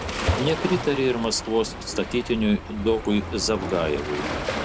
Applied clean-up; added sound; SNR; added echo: none; Waves, surf; 5 dB; none.